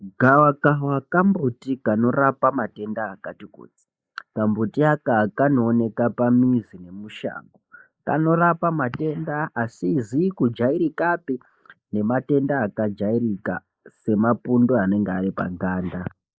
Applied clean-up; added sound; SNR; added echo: neural mask model Resemble Enhance denoiser.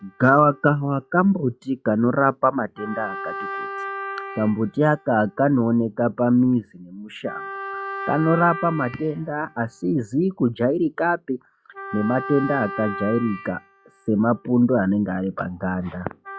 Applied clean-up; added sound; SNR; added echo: classical method log-MMSE.